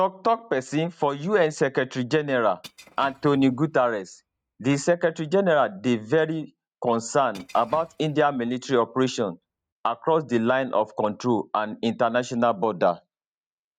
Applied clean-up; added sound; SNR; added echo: neural mask model RNNoise.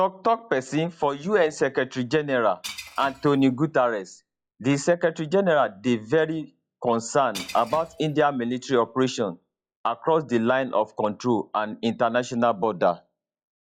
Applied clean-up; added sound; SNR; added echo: classical method log-MMSE.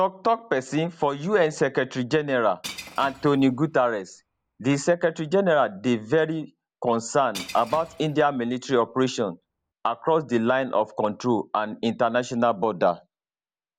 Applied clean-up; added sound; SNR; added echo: none; Shatter / Crushing; 19 dB; none.